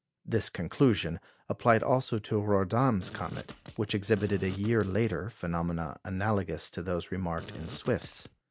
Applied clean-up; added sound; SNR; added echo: none; Fart; 16 dB; none.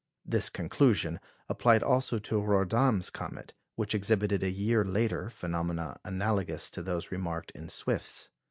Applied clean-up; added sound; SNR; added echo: none; none; none; none.